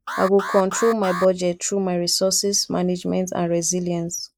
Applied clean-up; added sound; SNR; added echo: neural mask model Resemble Enhance denoiser.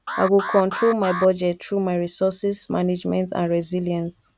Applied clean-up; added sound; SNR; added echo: none; Alarm; 9 dB; none.